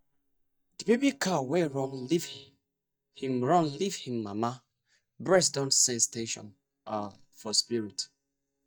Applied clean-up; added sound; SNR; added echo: neural mask model DeepFilterNet 3.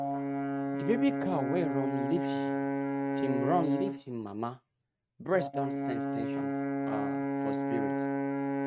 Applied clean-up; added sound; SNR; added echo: neural mask model RNNoise.